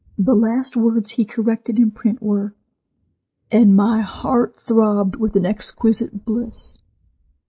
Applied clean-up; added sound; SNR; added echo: neural mask model Resemble Enhance denoiser.